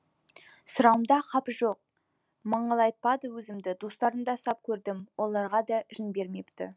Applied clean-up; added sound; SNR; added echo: none; none; none; none.